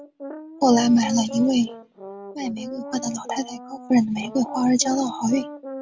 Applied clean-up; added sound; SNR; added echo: none; Brass instrument; 14 dB; none.